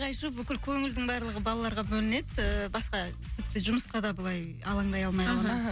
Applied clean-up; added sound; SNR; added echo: none; none; none; none.